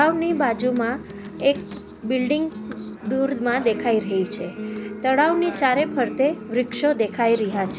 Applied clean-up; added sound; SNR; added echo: none; Acoustic guitar; 10 dB; none.